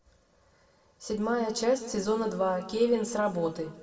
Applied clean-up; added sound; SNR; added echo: none; none; none; reverberation time 1.2 s.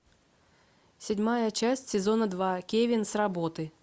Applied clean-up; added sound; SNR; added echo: none; none; none; none.